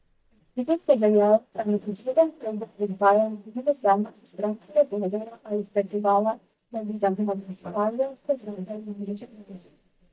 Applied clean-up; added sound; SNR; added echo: neural mask model DeepFilterNet 3.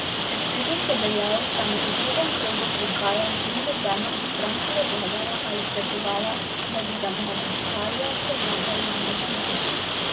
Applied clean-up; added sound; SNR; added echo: none; Rain; -4 dB; reverberation time 0.1 s.